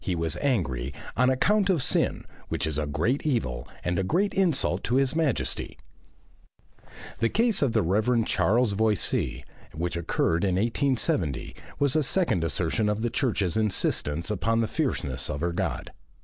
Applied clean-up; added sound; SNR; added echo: none; none; none; none.